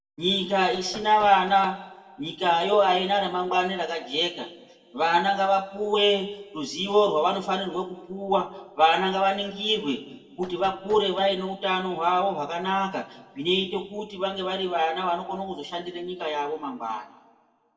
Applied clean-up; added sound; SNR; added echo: none; Knock; 19 dB; reverberation time 1.0 s.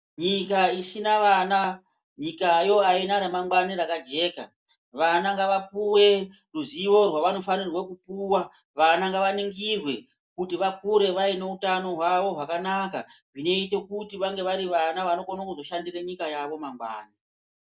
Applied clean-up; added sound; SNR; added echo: none; none; none; none.